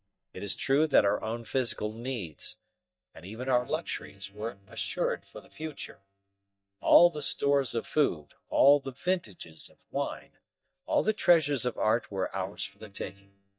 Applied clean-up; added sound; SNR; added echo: neural mask model DeepFilterNet 3.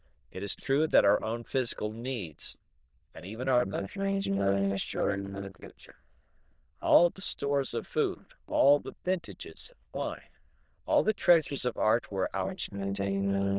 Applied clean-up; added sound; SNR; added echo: neural diffusion model UNIVERSE++.